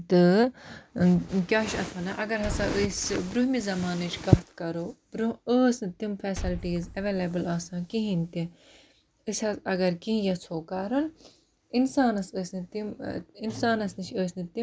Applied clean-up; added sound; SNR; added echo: none; Liquid; 15 dB; none.